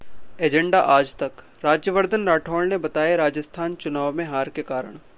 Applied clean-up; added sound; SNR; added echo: none; none; none; none.